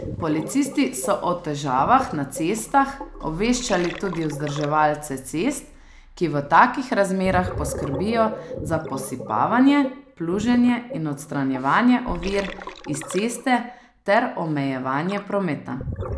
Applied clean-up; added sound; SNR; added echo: none; Gurgling; 13 dB; none.